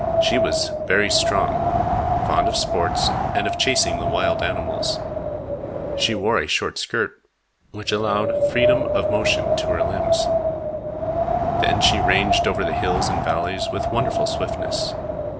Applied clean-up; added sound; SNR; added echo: none; Wind; -3 dB; none.